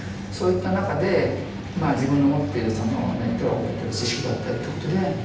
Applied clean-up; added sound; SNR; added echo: none; Train; 15 dB; reverberation time 0.9 s.